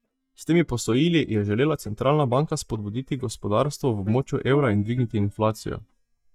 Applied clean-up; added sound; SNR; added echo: neural mask model DeepFilterNet 3.